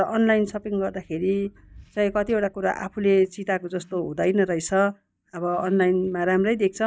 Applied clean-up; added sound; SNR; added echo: neural mask model DeepFilterNet 3.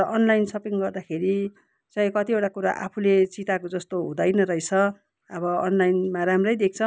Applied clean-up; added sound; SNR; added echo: none; none; none; none.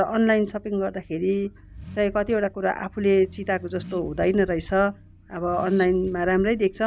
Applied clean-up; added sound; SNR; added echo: none; Accelerating, revving, vroom / Car; 17 dB; none.